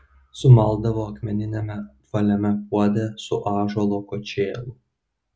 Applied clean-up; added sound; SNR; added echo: none; none; none; none.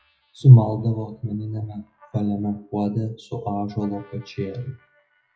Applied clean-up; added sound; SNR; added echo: classical method WPE with log-MMSE.